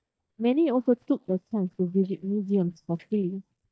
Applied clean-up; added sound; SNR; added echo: neural mask model DeepFilterNet 3.